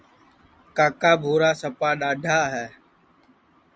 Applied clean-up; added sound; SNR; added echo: none; none; none; none.